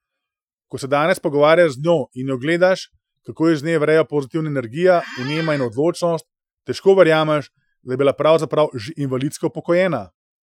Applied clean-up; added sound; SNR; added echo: classical method Wiener filter.